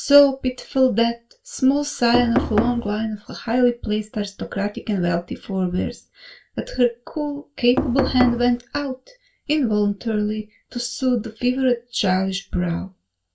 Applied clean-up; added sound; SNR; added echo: none; Knock; 2 dB; reverberation time 0.2 s.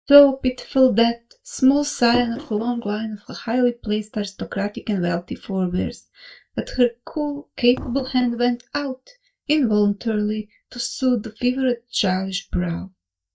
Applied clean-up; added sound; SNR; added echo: neural mask model DeepFilterNet 3.